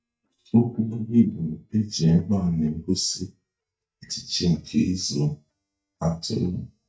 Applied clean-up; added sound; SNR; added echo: neural mask model DeepFilterNet 3.